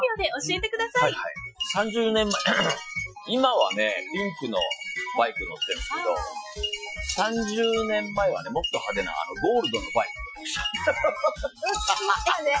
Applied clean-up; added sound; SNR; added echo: classical method Wiener filter.